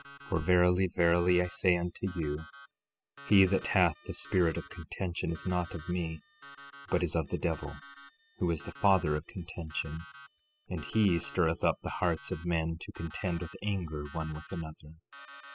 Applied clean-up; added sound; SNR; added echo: classical method spectral subtraction.